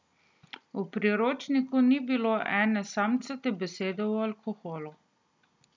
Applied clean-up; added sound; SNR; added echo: none; none; none; none.